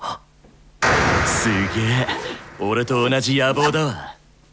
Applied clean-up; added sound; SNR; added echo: none; Zipper (clothing); 12 dB; none.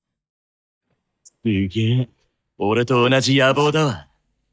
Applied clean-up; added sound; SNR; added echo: neural mask model DeepFilterNet 3.